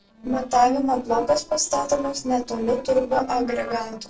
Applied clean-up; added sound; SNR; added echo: neural separator model SepFormer DNS4.